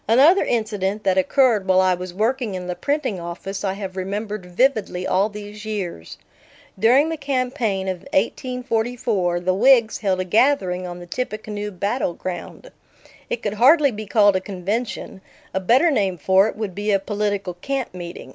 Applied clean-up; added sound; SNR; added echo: none; none; none; none.